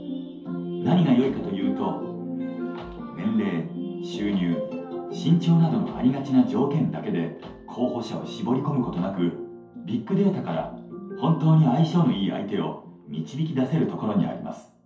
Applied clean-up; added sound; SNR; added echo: none; none; none; reverberation time 0.5 s.